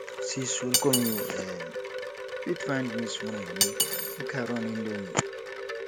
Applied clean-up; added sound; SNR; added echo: none; Cutlery, silverware + Wind chime; 0 dB; none.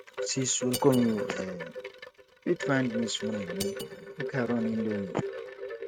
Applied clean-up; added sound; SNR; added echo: neural mask model RNNoise.